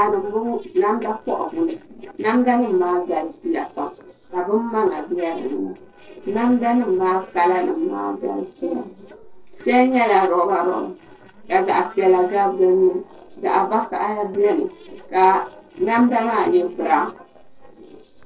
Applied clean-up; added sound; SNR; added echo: neural separator model SepFormer DNS4.